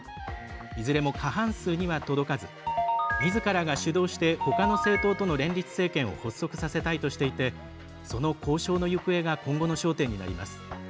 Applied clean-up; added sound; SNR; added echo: none; none; none; none.